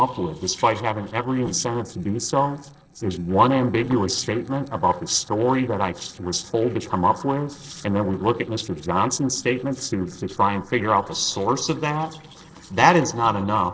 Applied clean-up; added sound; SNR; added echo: neural separator model SepFormer DNS4.